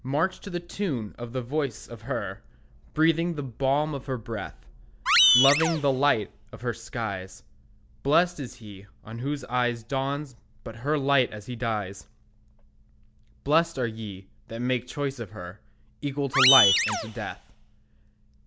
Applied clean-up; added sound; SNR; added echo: none; Animal; -3 dB; none.